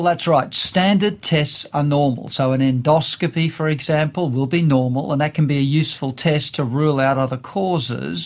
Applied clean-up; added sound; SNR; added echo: none; none; none; none.